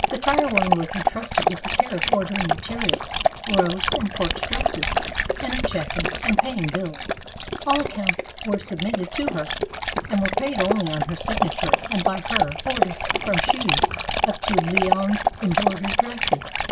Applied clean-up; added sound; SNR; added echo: none; Dog; -3 dB; none.